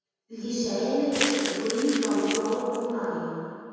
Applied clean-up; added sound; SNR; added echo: none; Crumpling, crinkling; 7 dB; reverberation time 2.1 s.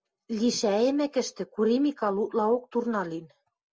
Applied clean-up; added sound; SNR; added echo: none; none; none; none.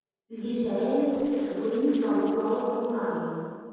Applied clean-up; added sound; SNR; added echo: neural separator model SepFormer DNS4.